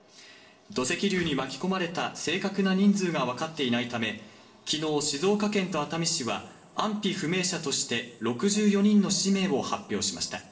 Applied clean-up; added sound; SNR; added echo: none; Whoosh, swoosh, swish; 20 dB; reverberation time 0.7 s.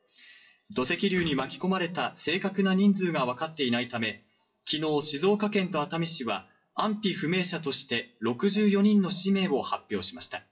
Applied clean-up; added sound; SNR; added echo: classical method WPE with log-MMSE.